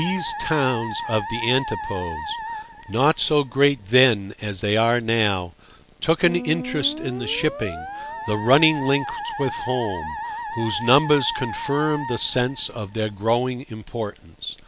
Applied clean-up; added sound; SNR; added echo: none; Musical instrument; 10 dB; none.